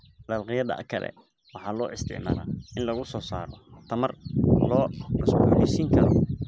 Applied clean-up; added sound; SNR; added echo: none; none; none; none.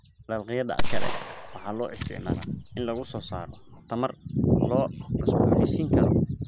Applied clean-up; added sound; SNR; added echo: none; Gunshot, gunfire; 0 dB; none.